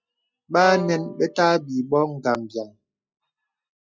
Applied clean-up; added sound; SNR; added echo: classical method log-MMSE.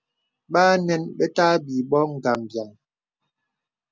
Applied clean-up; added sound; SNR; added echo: none; none; none; none.